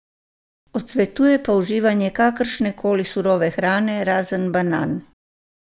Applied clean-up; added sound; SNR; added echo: none; none; none; none.